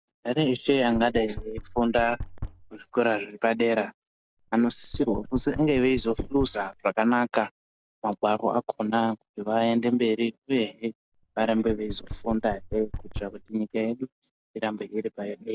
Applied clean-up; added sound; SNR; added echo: none; Knock; 12 dB; none.